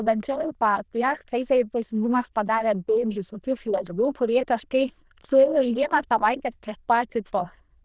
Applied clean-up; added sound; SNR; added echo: neural diffusion model UNIVERSE++.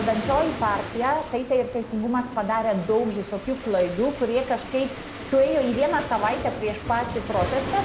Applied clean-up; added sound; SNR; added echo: none; Waves, surf; 10 dB; none.